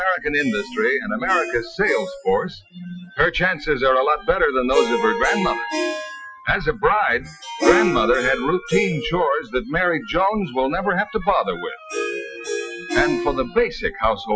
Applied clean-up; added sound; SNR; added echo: classical method Wiener filter.